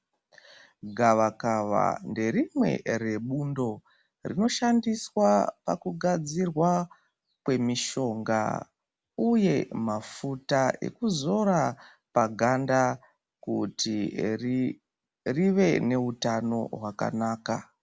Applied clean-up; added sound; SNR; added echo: none; none; none; none.